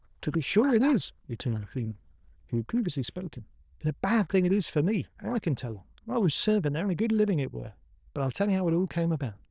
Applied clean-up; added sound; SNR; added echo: neural diffusion model UNIVERSE++.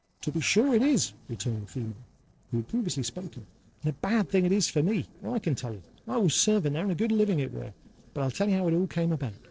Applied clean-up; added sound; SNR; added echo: neural separator model SepFormer DNS4.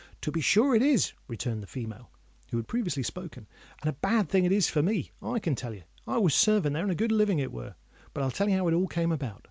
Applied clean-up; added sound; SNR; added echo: none; none; none; none.